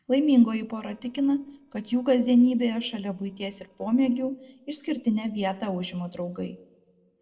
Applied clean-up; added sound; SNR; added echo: neural separator model SepFormer DNS4.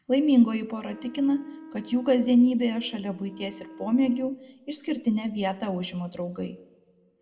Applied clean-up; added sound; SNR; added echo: none; Wind instrument, woodwind instrument; 20 dB; reverberation time 0.9 s.